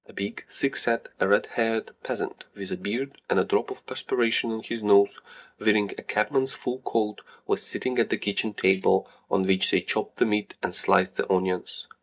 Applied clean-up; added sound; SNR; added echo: neural mask model DeepFilterNet 3.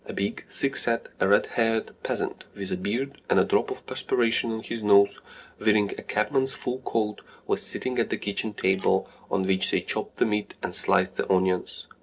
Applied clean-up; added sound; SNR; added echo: neural separator model SepFormer DNS4.